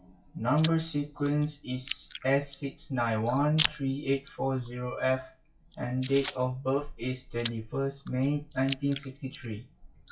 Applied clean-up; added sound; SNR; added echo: classical method WPE with log-MMSE.